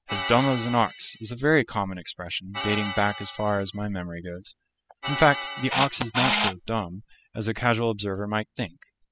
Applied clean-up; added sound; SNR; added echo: classical method spectral subtraction.